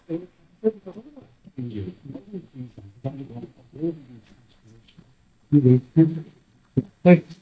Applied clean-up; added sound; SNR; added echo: neural mask model DeepFilterNet 3.